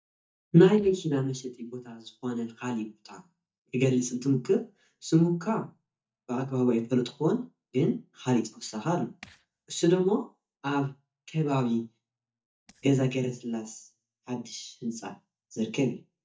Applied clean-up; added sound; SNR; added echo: neural mask model DeepFilterNet 3.